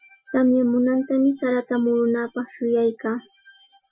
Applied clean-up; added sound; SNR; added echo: classical method Wiener filter.